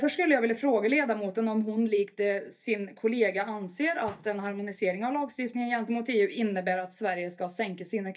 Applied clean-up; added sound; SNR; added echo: neural mask model DeepFilterNet 3.